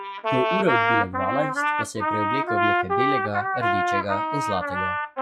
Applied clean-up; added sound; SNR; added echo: classical method log-MMSE.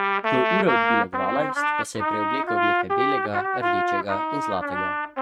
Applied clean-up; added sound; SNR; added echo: neural mask model RNNoise.